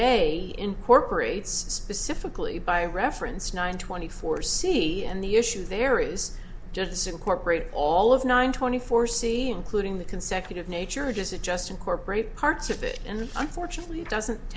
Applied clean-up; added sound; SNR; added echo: none; none; none; none.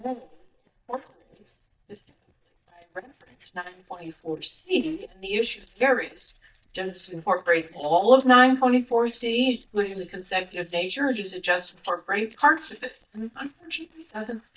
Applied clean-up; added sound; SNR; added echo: neural mask model DeepFilterNet 3.